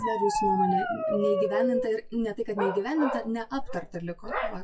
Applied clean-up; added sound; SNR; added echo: classical method WPE with log-MMSE.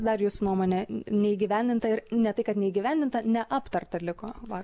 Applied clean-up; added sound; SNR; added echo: none; none; none; none.